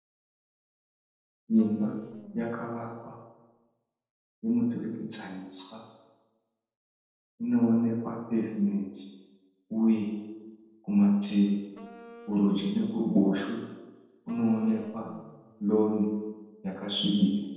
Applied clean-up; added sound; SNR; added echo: neural separator model SepFormer DNS4.